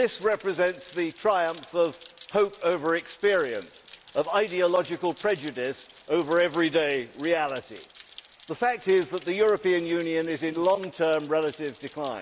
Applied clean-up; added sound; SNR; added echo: none; Rain; 19 dB; none.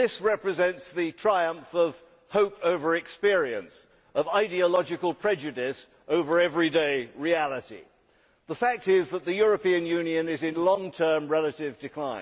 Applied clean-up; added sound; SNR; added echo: none; none; none; none.